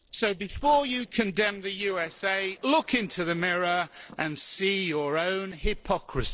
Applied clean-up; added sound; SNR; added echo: neural separator model SepFormer DNS4.